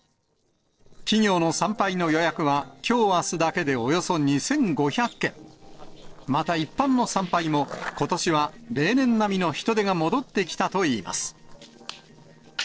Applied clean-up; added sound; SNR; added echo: neural separator model SepFormer DNS4.